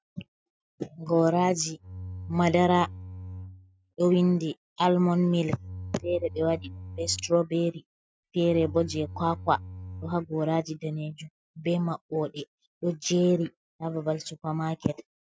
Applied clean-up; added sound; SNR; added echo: neural mask model RNNoise.